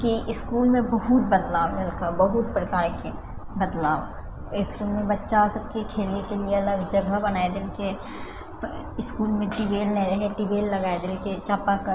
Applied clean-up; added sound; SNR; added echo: none; Thunder; 12 dB; none.